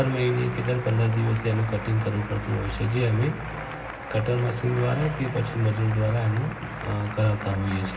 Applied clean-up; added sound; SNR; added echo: none; Applause; 13 dB; reverberation time 0.4 s.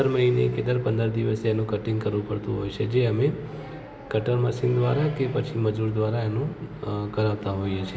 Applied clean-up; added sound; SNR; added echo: none; none; none; none.